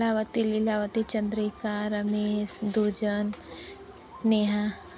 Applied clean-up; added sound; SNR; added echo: none; none; none; none.